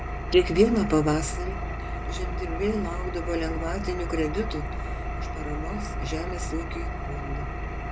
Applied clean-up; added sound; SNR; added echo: none; Engine; 2 dB; none.